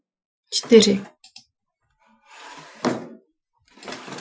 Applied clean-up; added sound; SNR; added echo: classical method Wiener filter.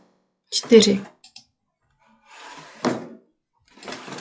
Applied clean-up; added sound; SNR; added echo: classical method log-MMSE.